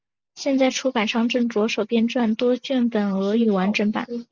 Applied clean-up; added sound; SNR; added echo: neural mask model Resemble Enhance denoiser.